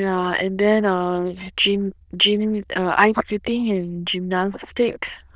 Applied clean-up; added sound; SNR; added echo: neural diffusion model UNIVERSE++.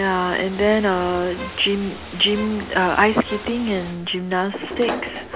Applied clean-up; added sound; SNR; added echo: none; Bowed string instrument + Bathtub (filling or washing); 12 dB; none.